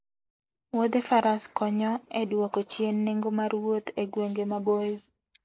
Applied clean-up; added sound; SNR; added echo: neural mask model Resemble Enhance denoiser.